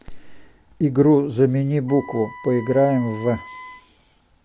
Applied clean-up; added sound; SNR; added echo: none; Wind instrument, woodwind instrument; 18 dB; none.